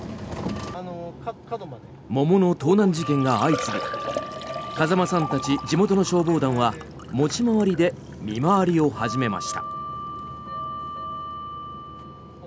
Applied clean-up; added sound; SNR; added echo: none; Liquid; 16 dB; none.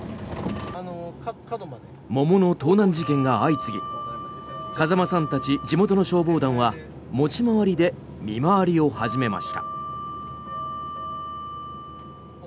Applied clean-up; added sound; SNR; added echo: none; none; none; none.